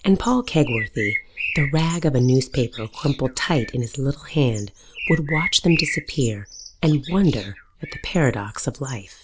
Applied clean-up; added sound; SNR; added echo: none; Bird; 11 dB; none.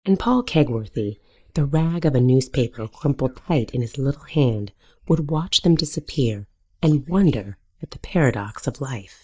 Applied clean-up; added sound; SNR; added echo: neural mask model DeepFilterNet 3.